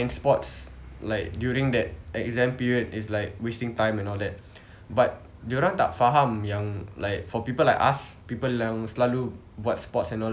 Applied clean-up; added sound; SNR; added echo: none; none; none; none.